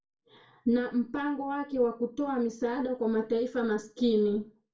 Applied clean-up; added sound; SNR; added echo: none; none; none; reverberation time 0.3 s.